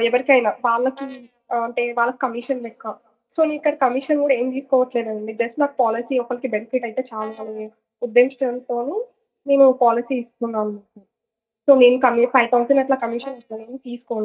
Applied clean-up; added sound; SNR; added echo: neural mask model DeepFilterNet 3.